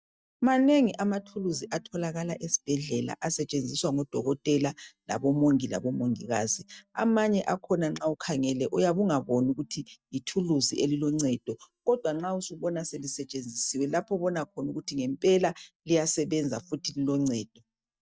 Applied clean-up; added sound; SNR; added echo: neural mask model DeepFilterNet 3.